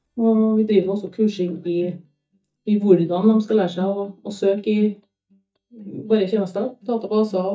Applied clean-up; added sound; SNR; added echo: neural mask model DeepFilterNet 3.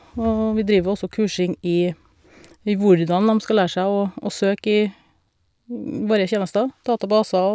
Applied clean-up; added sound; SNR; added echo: none; none; none; none.